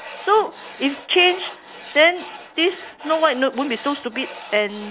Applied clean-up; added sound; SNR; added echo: none; Tools; 16 dB; none.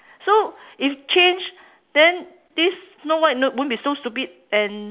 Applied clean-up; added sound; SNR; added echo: none; none; none; none.